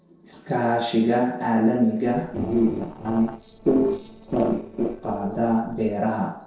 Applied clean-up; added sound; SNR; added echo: neural separator model SepFormer DNS4.